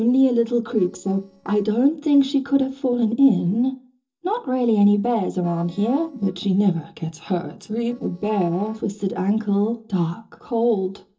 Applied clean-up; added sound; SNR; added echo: neural separator model SepFormer DNS4.